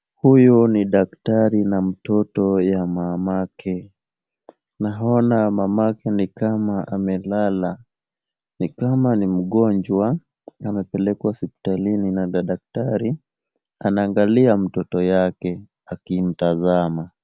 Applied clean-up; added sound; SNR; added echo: none; none; none; none.